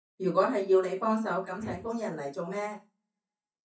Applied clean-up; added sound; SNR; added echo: neural mask model DeepFilterNet 3.